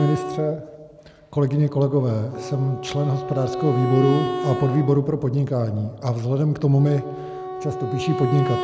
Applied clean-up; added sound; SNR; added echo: none; Wind instrument, woodwind instrument; 8 dB; none.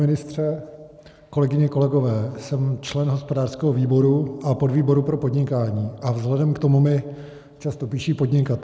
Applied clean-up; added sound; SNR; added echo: none; none; none; none.